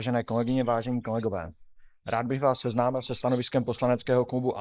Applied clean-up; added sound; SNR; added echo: neural mask model Resemble Enhance denoiser.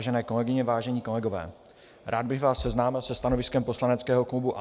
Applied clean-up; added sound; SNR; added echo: none; none; none; none.